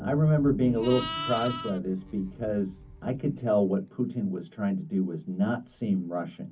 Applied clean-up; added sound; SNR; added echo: none; Livestock, farm animals, working animals; 15 dB; reverberation time 0.3 s.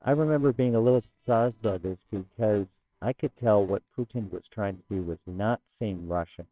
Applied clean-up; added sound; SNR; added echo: neural separator model SepFormer WHAMR!.